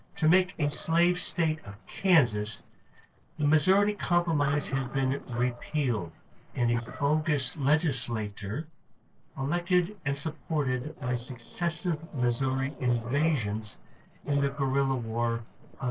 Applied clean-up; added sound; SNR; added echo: neural separator model SepFormer DNS4.